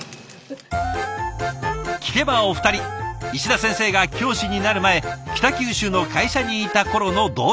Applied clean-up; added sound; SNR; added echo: none; none; none; none.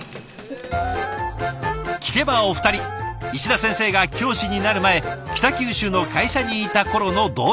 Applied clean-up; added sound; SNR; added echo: none; Run + Crowd; 19 dB; none.